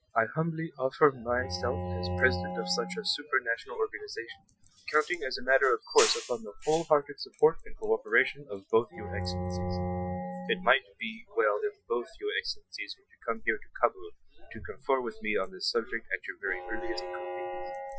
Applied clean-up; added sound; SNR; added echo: classical method Wiener filter.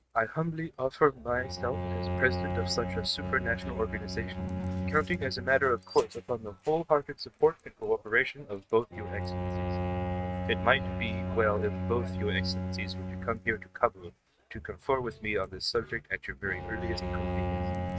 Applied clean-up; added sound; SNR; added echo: neural mask model RNNoise.